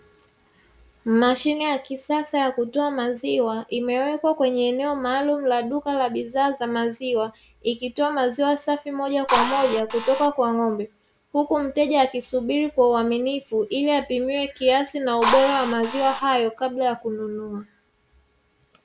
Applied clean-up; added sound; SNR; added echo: none; Drill; 2 dB; none.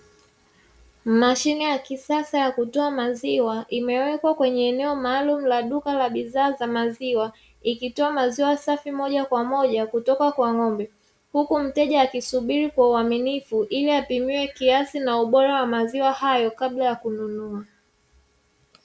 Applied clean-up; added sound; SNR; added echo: none; none; none; none.